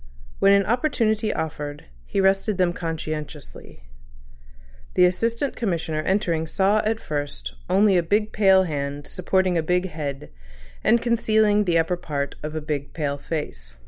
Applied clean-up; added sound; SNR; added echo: none; none; none; none.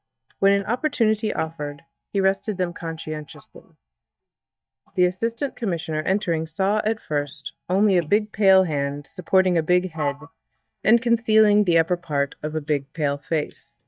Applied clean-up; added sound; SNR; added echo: neural mask model DeepFilterNet 3.